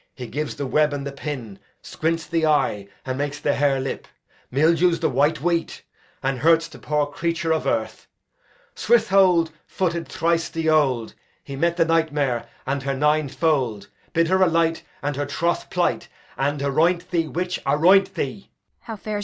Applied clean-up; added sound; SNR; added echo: none; none; none; none.